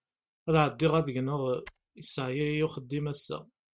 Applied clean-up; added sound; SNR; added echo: neural mask model RNNoise.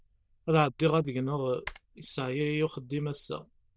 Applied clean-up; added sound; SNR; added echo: neural diffusion model UNIVERSE++.